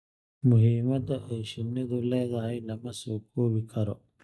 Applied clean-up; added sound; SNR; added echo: neural mask model DeepFilterNet 3.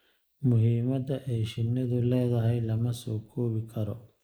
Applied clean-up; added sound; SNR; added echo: neural mask model Resemble Enhance denoiser.